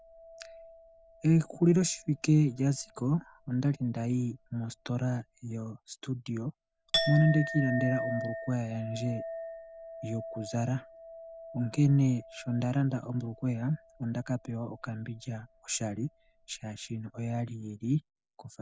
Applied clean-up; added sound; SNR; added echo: none; Chink, clink; 11 dB; none.